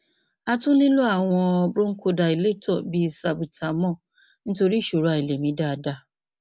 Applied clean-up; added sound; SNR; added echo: none; none; none; none.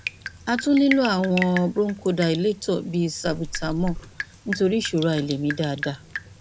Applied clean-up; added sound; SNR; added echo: none; Drip; 11 dB; none.